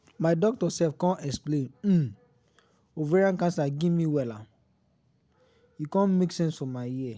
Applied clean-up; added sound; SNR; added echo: none; none; none; none.